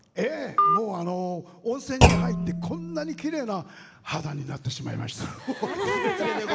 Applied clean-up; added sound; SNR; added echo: none; Thump, thud + Telephone; -4 dB; none.